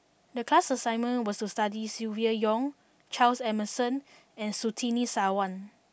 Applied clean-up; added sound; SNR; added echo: none; none; none; none.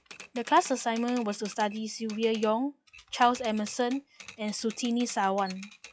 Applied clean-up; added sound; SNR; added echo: classical method log-MMSE.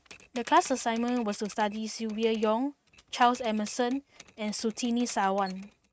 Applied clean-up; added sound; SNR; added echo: neural mask model RNNoise.